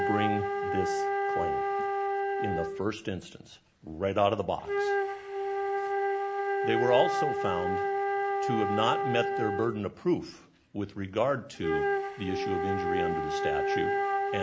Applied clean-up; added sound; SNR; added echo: none; Wind instrument, woodwind instrument; -2 dB; none.